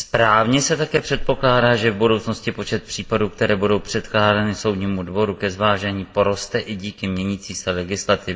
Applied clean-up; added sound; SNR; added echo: none; none; none; reverberation time 0.7 s.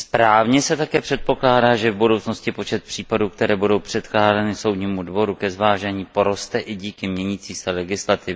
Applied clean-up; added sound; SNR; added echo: none; none; none; none.